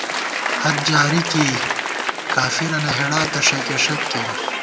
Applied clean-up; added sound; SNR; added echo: none; Applause / Cheering; 2 dB; none.